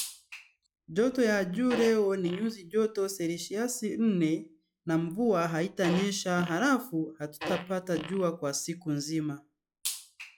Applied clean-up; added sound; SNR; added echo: classical method log-MMSE.